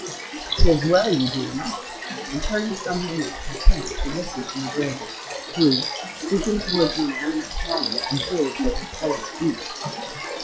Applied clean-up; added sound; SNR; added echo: classical method log-MMSE.